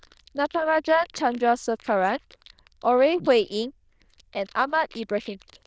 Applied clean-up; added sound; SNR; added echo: neural diffusion model UNIVERSE++.